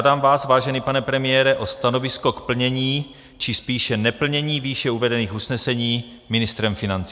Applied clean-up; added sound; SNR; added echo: none; none; none; none.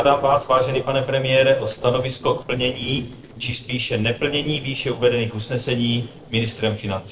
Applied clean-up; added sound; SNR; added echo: neural separator model SepFormer DNS4.